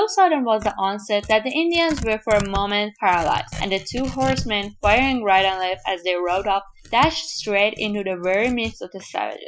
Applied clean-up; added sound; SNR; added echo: classical method Wiener filter.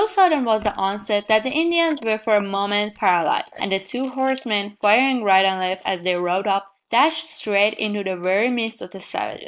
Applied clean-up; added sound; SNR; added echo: neural mask model Resemble Enhance denoiser.